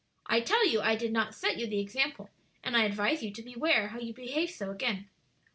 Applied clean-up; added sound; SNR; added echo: none; none; none; none.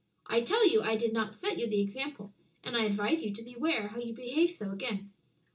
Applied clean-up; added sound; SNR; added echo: none; none; none; reverberation time 0.2 s.